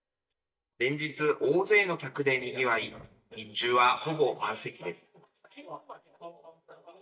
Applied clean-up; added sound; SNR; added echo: neural mask model DeepFilterNet 3.